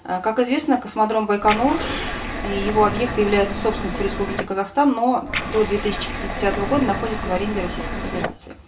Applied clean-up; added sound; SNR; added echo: none; Liquid; 5 dB; reverberation time 0.2 s.